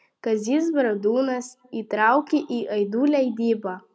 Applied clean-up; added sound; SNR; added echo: none; none; none; none.